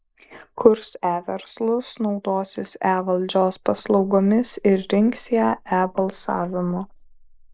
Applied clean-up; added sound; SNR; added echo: neural mask model Resemble Enhance denoiser.